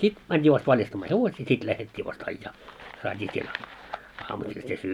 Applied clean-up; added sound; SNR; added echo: none; none; none; none.